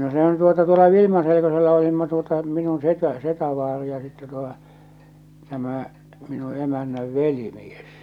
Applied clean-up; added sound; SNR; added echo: none; none; none; none.